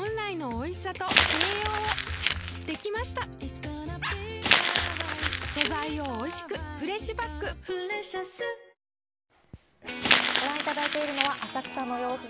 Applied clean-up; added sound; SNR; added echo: none; Crumpling, crinkling; -3 dB; none.